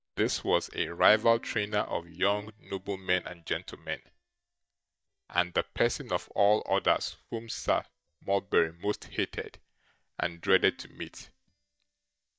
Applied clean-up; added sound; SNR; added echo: neural mask model DeepFilterNet 3.